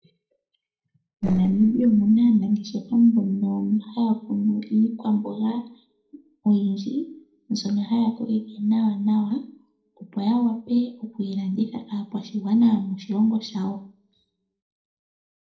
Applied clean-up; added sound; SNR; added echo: neural separator model SepFormer DNS4.